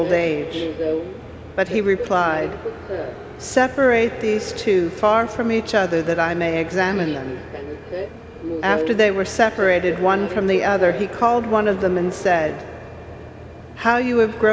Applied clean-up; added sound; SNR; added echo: none; Subway, metro, underground; 11 dB; none.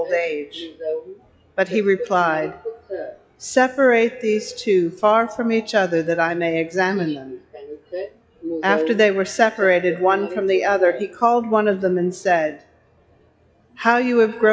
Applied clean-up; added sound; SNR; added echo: classical method log-MMSE.